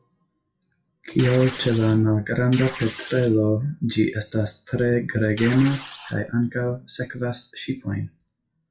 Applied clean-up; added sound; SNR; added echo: classical method WPE with log-MMSE.